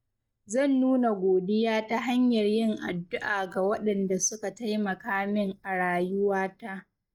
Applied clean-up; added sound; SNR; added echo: neural mask model DeepFilterNet 3.